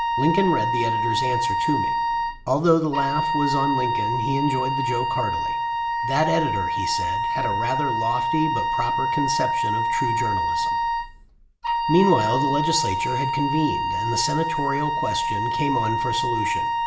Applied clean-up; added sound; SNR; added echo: none; Wind instrument, woodwind instrument; -2 dB; reverberation time 1.2 s.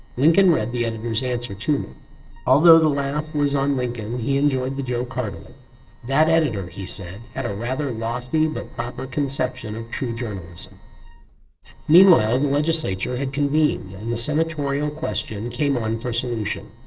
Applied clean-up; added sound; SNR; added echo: neural separator model SepFormer DNS4.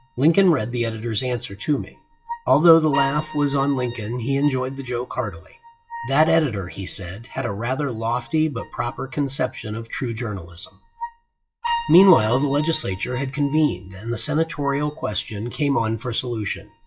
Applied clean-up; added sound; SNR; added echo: classical method WPE with log-MMSE.